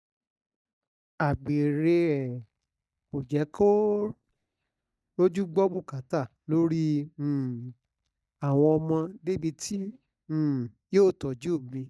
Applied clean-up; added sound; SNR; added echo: neural mask model DeepFilterNet 3.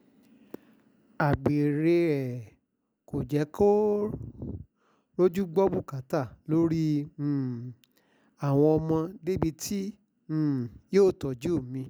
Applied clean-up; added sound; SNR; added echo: none; none; none; none.